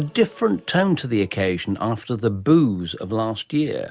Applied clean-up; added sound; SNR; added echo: none; none; none; none.